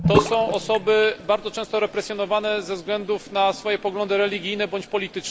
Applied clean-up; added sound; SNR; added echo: none; Bathtub (filling or washing) / Sink (filling or washing); 7 dB; none.